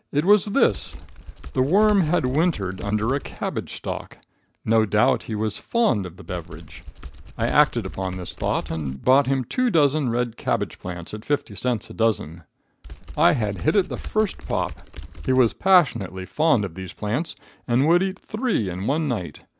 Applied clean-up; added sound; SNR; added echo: none; Typing; 12 dB; none.